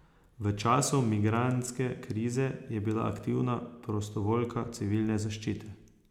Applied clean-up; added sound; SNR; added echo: none; none; none; none.